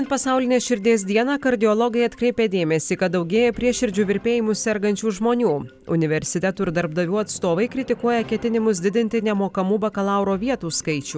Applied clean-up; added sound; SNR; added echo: none; none; none; none.